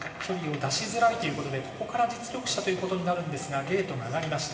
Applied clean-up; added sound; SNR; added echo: none; none; none; reverberation time 2.0 s.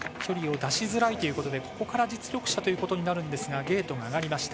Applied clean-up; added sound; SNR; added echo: none; none; none; none.